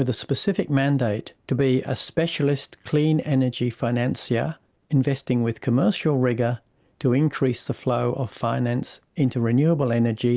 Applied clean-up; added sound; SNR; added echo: none; none; none; none.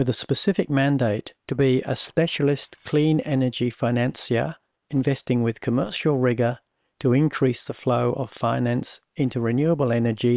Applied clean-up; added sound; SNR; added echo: neural separator model SepFormer WHAM!.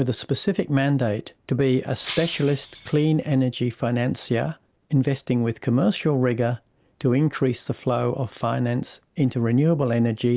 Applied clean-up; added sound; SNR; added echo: none; Shatter; 16 dB; none.